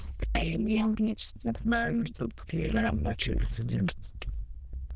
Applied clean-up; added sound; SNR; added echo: neural diffusion model UNIVERSE++.